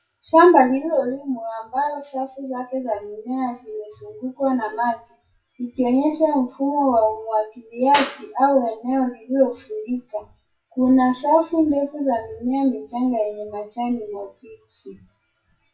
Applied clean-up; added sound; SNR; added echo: classical method WPE with log-MMSE.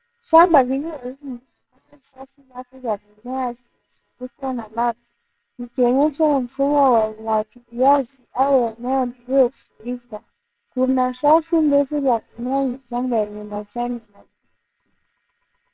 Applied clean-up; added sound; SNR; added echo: neural separator model SepFormer WHAMR!.